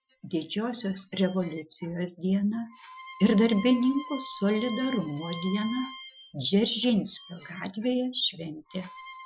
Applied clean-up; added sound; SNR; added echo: classical method Wiener filter.